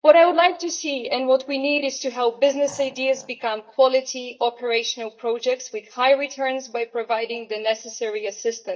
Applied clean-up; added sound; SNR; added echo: neural mask model DeepFilterNet 3.